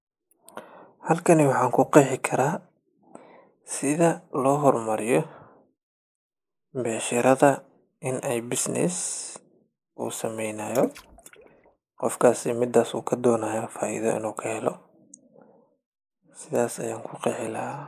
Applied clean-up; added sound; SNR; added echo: neural mask model Resemble Enhance denoiser.